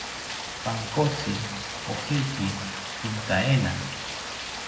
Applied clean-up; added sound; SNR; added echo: none; Rain; 5 dB; reverberation time 0.3 s.